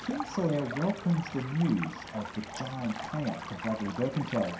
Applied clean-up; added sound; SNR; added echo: none; Stream; 9 dB; reverberation time 0.5 s.